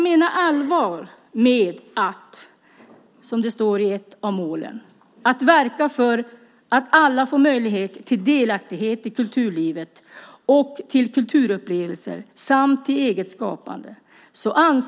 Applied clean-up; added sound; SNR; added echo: none; none; none; none.